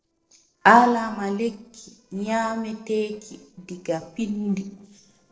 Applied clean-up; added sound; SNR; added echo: neural separator model SepFormer DNS4.